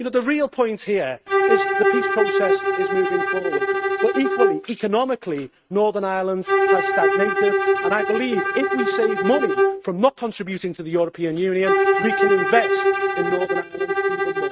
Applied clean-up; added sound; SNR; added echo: neural mask model RNNoise.